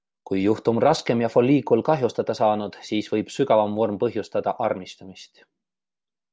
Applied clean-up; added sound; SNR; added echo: none; none; none; none.